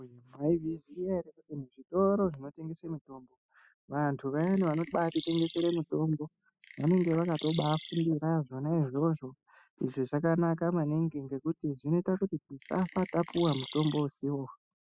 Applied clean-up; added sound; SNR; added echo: classical method spectral subtraction.